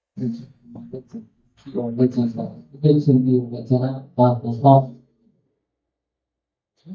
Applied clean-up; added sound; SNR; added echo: neural mask model DeepFilterNet 3.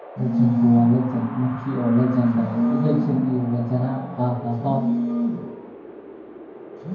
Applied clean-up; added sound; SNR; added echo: none; Wind; 18 dB; reverberation time 0.9 s.